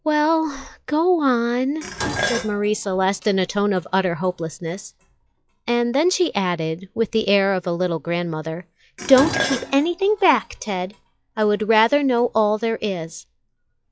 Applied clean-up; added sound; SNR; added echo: classical method log-MMSE.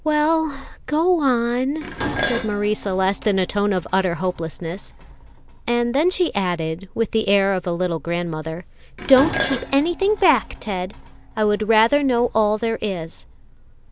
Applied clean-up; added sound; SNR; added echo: none; Dishes, pots, and pans; 13 dB; none.